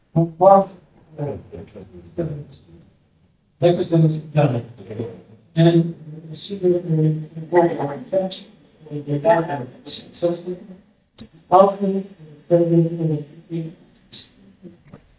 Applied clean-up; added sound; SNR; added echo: neural mask model DeepFilterNet 3.